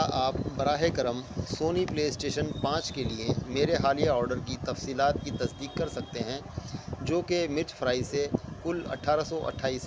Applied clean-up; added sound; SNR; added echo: none; none; none; none.